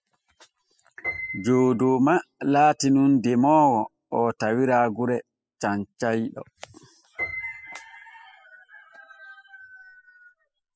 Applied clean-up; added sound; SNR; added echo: classical method spectral subtraction.